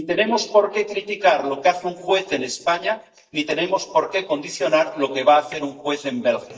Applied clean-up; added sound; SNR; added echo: neural mask model DeepFilterNet 3.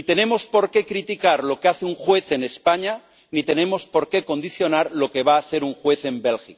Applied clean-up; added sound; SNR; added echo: none; none; none; none.